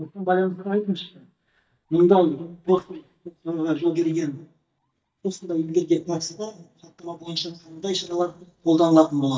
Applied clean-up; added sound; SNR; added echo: neural mask model DeepFilterNet 3.